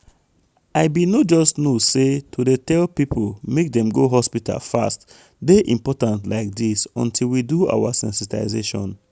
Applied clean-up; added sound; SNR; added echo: none; none; none; none.